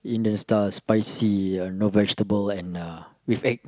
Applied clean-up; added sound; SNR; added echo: none; none; none; none.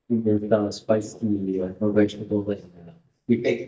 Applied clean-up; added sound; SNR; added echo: neural mask model DeepFilterNet 3.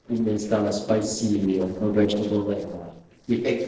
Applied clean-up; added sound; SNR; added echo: neural separator model SepFormer DNS4.